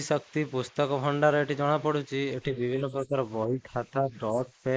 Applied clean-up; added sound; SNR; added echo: neural mask model Resemble Enhance denoiser.